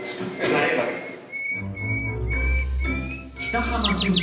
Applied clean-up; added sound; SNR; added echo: none; Bird; 6 dB; reverberation time 0.9 s.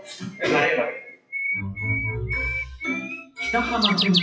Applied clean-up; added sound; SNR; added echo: classical method WPE with log-MMSE.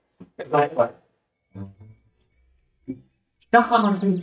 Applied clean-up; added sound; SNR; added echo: neural mask model DeepFilterNet 3.